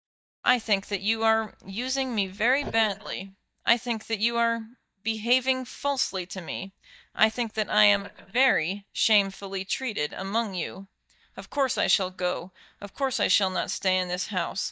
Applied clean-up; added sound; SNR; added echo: neural mask model DeepFilterNet 3.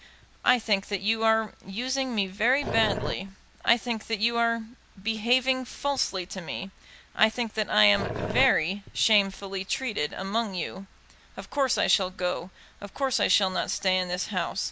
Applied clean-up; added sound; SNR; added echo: none; Growling; 5 dB; none.